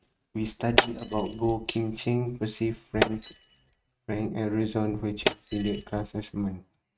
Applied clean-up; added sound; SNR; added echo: neural mask model RNNoise.